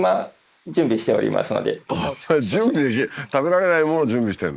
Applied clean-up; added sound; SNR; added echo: neural mask model Resemble Enhance denoiser.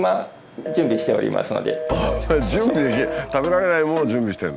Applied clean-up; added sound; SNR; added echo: none; Telephone; 9 dB; none.